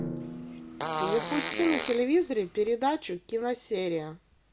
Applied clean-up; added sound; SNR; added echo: none; Fart + Drum; 5 dB; none.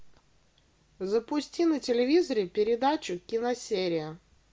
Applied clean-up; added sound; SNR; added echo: none; none; none; none.